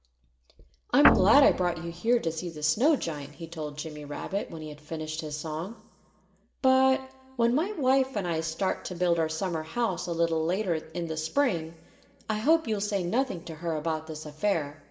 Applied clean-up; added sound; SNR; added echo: none; Guitar; -1 dB; reverberation time 2.6 s.